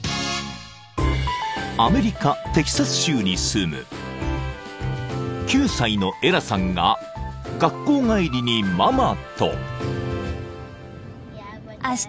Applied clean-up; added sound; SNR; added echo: none; none; none; none.